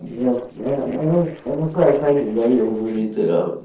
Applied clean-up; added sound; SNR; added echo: neural separator model SepFormer DNS4.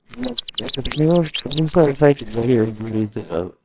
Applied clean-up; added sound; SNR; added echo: neural separator model SepFormer WHAMR!.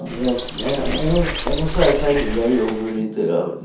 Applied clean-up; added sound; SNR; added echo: none; Bird; 4 dB; reverberation time 0.5 s.